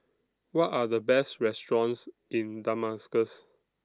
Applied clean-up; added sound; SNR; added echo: none; none; none; none.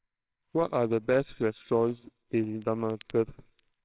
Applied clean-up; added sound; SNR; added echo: neural separator model SepFormer WHAMR!.